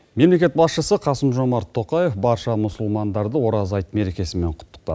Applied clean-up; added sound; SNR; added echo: none; none; none; none.